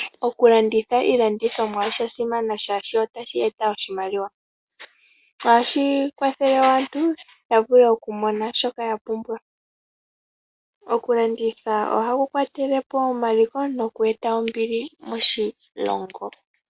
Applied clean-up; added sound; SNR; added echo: none; none; none; none.